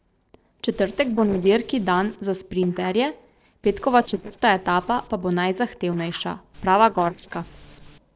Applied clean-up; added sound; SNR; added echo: neural separator model SepFormer DNS4.